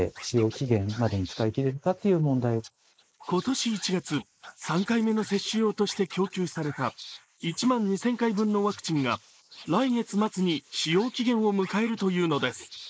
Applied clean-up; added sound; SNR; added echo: neural mask model Resemble Enhance denoiser.